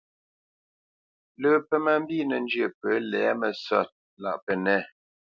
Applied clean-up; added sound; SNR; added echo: none; none; none; none.